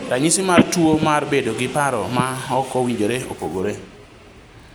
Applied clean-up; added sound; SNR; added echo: none; Telephone; 3 dB; none.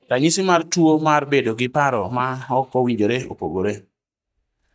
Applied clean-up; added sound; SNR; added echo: neural mask model DeepFilterNet 3.